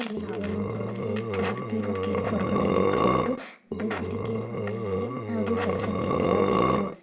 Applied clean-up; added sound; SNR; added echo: none; Burping, eructation; -5 dB; reverberation time 0.5 s.